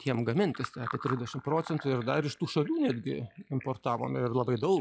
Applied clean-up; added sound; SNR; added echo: classical method log-MMSE.